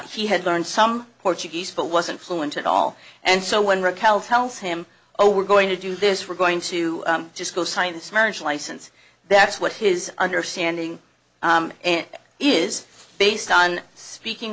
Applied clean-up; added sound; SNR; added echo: none; none; none; none.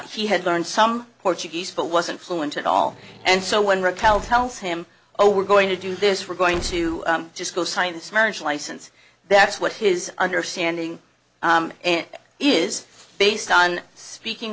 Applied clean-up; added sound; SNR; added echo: none; Squeak / Slam / Wood; 15 dB; none.